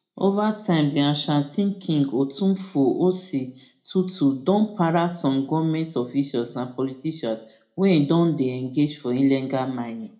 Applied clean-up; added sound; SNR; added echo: none; none; none; reverberation time 0.3 s.